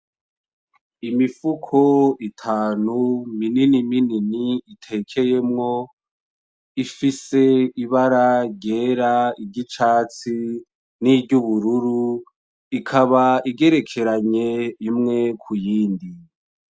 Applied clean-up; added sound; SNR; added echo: none; none; none; none.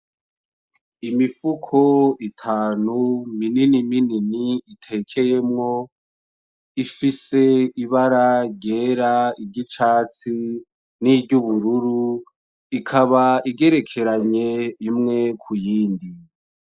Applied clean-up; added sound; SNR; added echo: neural mask model Resemble Enhance denoiser.